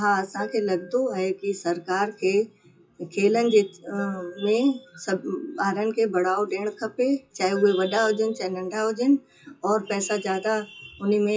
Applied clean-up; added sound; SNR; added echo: classical method WPE with log-MMSE.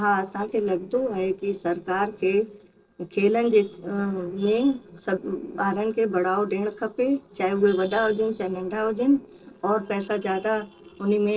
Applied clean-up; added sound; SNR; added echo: neural separator model SepFormer DNS4.